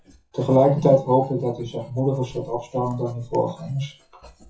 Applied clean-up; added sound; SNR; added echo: classical method WPE with log-MMSE.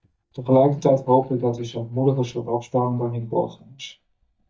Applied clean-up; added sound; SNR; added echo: neural mask model DeepFilterNet 3.